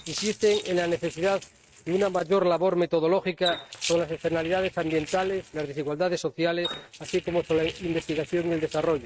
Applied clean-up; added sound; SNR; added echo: neural mask model RNNoise.